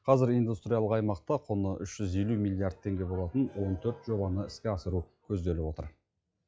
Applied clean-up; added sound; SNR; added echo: classical method log-MMSE.